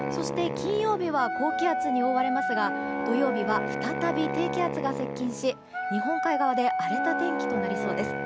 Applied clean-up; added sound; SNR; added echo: none; Wind instrument, woodwind instrument + Wind instrument, woodwind instrument; 0 dB; none.